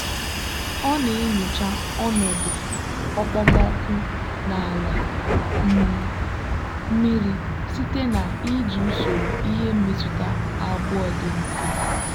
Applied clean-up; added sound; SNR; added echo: none; Bus; -2 dB; none.